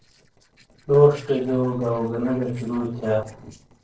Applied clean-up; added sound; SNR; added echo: neural separator model SepFormer DNS4.